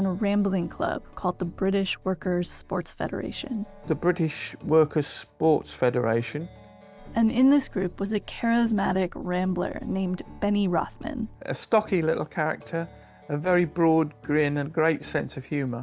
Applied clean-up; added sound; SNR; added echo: none; none; none; none.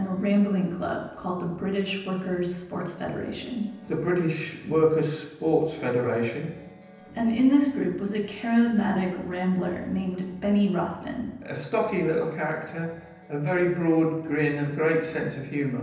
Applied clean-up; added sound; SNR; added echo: none; none; none; reverberation time 0.9 s.